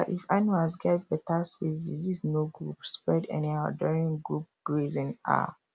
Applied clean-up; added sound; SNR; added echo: none; none; none; none.